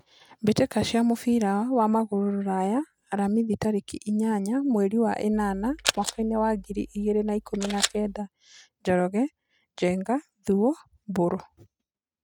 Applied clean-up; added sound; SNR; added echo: neural mask model RNNoise.